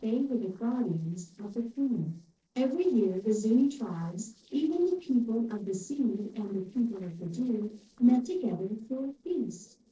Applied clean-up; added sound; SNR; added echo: neural separator model SepFormer DNS4.